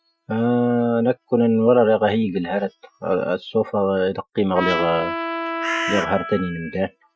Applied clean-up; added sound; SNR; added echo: classical method Wiener filter.